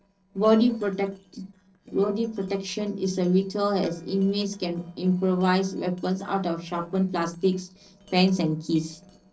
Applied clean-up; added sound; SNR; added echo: neural separator model SepFormer DNS4.